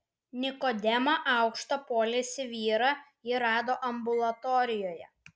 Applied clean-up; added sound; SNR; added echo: none; none; none; none.